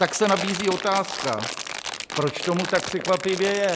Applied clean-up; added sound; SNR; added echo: none; Crumpling, crinkling; 7 dB; none.